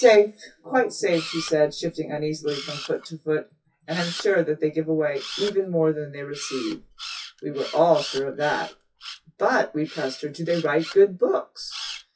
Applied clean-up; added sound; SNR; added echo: classical method WPE with log-MMSE.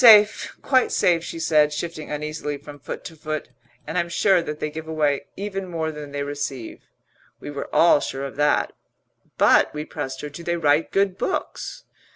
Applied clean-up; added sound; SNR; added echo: none; none; none; none.